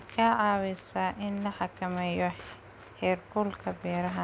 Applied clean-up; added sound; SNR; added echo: none; none; none; none.